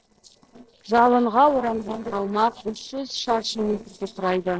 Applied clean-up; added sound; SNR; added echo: neural separator model SepFormer DNS4.